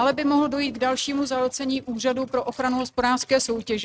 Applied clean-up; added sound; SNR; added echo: neural mask model RNNoise.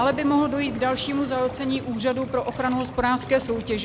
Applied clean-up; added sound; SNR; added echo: none; Waves, surf; 12 dB; none.